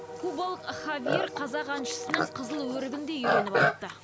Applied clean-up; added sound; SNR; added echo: none; Livestock, farm animals, working animals; -3 dB; none.